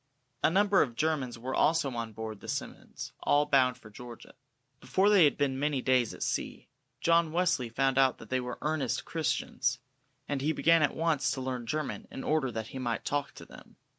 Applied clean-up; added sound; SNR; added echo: none; none; none; none.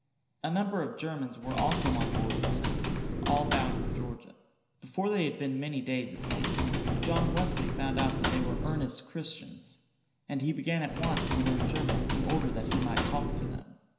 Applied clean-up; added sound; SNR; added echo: none; Typing; -2 dB; reverberation time 0.9 s.